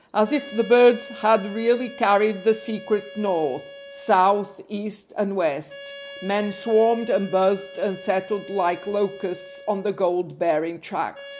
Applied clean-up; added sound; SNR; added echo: none; Wind instrument, woodwind instrument; 18 dB; none.